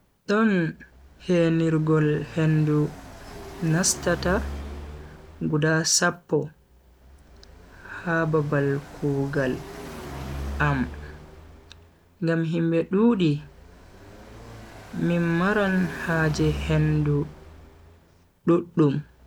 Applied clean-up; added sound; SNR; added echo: none; Car passing by; 14 dB; none.